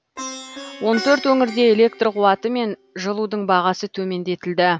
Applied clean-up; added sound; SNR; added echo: none; Plucked string instrument; 16 dB; none.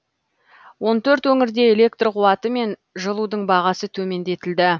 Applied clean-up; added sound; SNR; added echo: none; none; none; none.